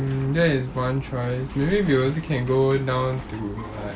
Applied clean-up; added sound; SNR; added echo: none; Bathtub (filling or washing); 18 dB; none.